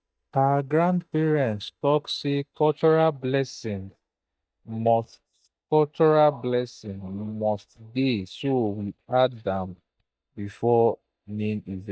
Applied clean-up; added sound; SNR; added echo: neural mask model DeepFilterNet 3.